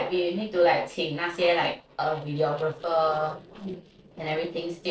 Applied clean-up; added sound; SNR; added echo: neural separator model SepFormer DNS4.